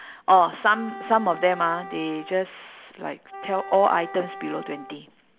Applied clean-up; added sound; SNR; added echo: none; Wind instrument, woodwind instrument; 15 dB; none.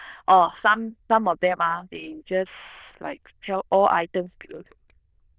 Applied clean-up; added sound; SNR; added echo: neural diffusion model UNIVERSE++.